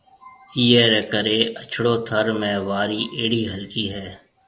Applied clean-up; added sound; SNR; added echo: none; Bicycle bell; 15 dB; none.